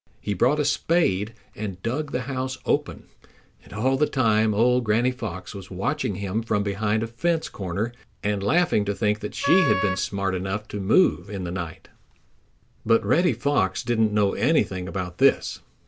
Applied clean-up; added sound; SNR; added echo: none; Wind instrument, woodwind instrument; 5 dB; none.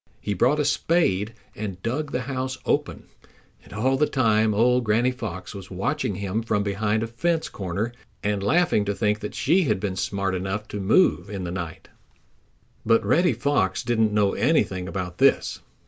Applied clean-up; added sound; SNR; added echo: none; none; none; none.